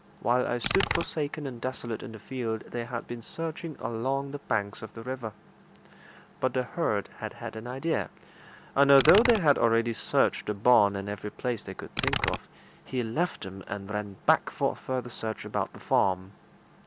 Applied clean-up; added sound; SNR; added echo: none; Computer keyboard; 6 dB; none.